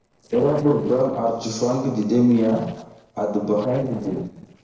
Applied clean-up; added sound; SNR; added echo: neural separator model SepFormer DNS4.